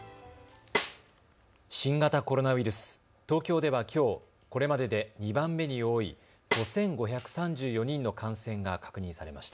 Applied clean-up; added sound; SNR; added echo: none; Snare drum; 6 dB; none.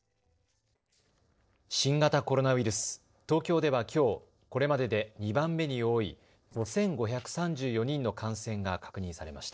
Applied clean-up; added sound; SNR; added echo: neural separator model SepFormer DNS4.